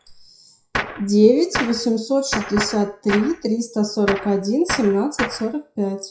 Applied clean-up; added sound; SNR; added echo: classical method WPE with log-MMSE.